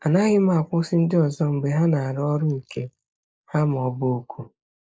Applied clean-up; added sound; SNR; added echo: neural mask model Resemble Enhance denoiser.